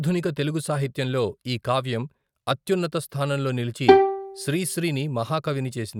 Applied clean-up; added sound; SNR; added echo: neural mask model RNNoise.